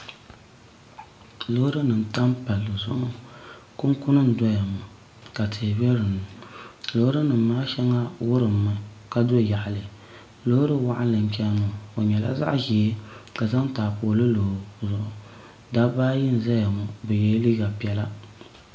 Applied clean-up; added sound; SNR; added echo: none; none; none; reverberation time 0.5 s.